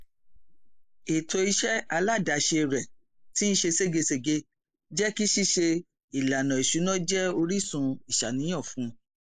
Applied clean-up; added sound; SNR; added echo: neural mask model Resemble Enhance denoiser.